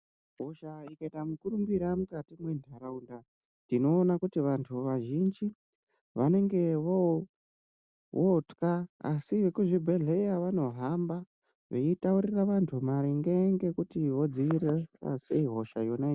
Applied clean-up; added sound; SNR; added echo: none; none; none; none.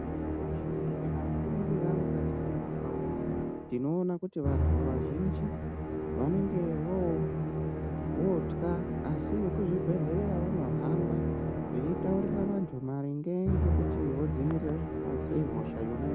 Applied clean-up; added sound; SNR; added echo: none; Musical instrument; -2 dB; none.